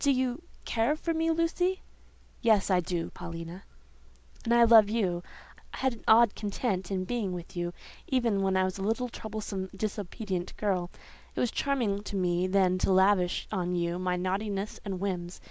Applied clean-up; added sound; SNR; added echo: none; none; none; none.